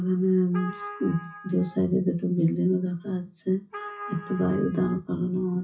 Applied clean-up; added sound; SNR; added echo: classical method WPE with log-MMSE.